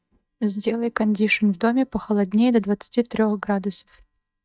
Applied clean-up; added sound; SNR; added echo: neural mask model DeepFilterNet 3.